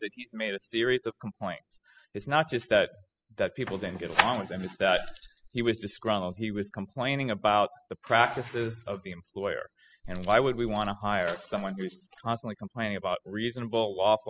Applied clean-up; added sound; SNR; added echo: classical method spectral subtraction.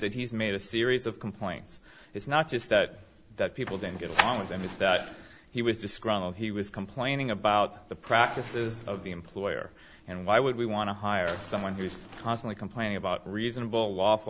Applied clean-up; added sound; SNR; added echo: none; none; none; none.